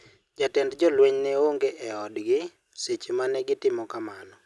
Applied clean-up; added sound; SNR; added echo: none; none; none; none.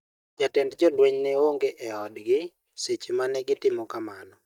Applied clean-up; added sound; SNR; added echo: neural mask model DeepFilterNet 3.